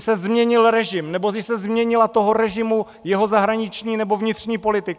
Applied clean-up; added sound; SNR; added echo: none; none; none; none.